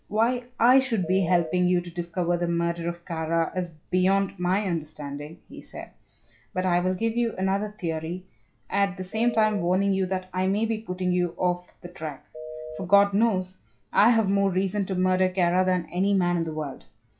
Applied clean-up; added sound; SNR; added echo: classical method log-MMSE.